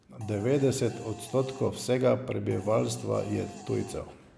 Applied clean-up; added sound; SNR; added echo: none; Fart; 20 dB; none.